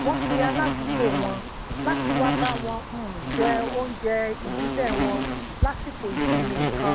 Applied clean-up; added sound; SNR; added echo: none; Insect; -2 dB; none.